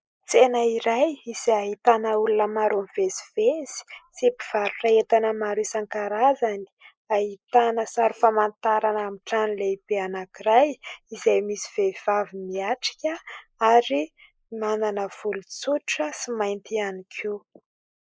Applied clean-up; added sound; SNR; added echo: neural mask model Resemble Enhance denoiser.